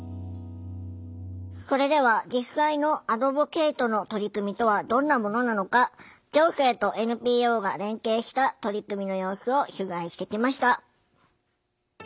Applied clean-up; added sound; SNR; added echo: none; none; none; none.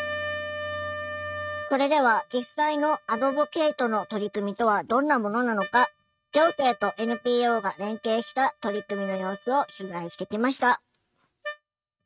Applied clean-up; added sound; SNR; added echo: neural mask model RNNoise.